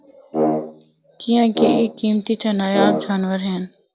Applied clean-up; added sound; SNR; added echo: none; Brass instrument; 3 dB; none.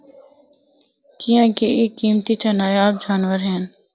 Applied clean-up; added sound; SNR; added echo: none; none; none; none.